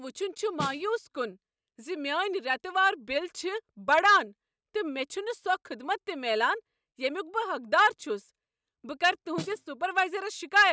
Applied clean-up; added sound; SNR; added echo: neural mask model RNNoise.